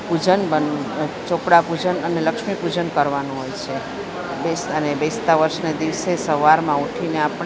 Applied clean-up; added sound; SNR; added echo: none; none; none; none.